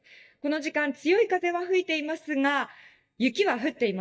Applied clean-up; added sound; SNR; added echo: neural mask model DeepFilterNet 3.